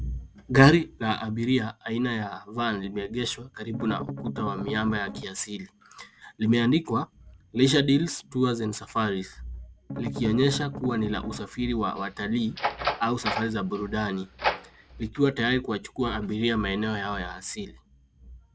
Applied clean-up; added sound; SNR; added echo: none; Door + Strum; 7 dB; none.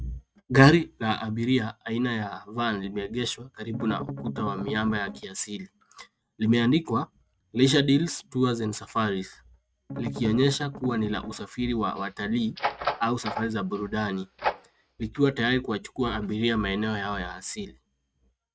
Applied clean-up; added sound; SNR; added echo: neural mask model RNNoise.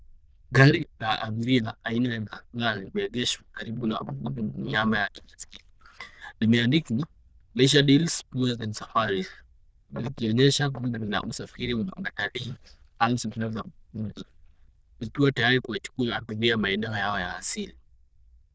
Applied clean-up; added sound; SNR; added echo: neural diffusion model UNIVERSE++.